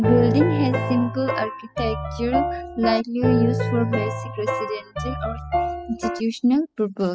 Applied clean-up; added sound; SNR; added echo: classical method spectral subtraction.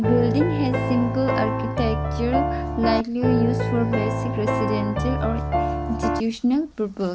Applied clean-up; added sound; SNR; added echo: none; Piano; -1 dB; none.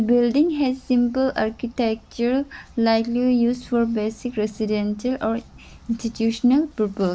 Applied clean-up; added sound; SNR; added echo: none; none; none; none.